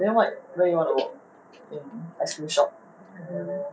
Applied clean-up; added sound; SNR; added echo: none; none; none; none.